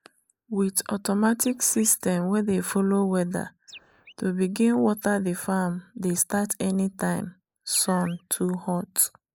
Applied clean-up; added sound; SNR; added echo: neural mask model Resemble Enhance denoiser.